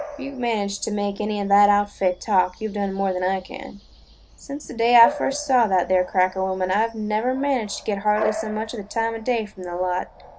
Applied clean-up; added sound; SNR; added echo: none; Bark / Bird vocalization, bird call, bird song; 15 dB; none.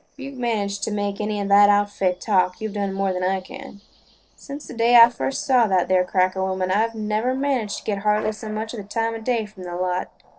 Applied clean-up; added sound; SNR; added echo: neural separator model SepFormer DNS4.